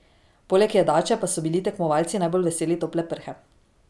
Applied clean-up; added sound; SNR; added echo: none; none; none; none.